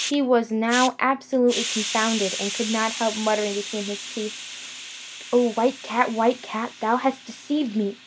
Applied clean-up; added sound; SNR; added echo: none; Hiss; 9 dB; none.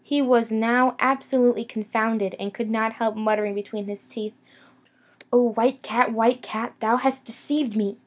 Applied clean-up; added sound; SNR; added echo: none; none; none; none.